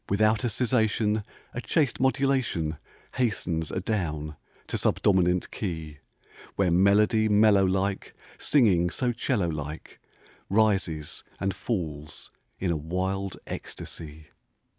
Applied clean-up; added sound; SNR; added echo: none; none; none; none.